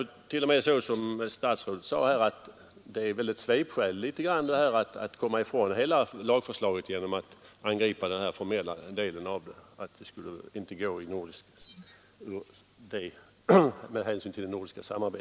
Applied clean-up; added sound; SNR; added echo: none; Chirp, tweet; -4 dB; none.